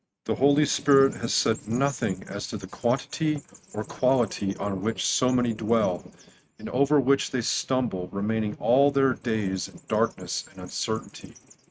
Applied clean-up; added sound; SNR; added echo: neural mask model RNNoise.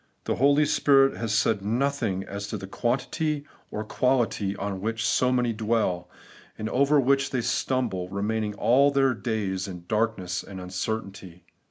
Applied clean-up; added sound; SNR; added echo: none; none; none; none.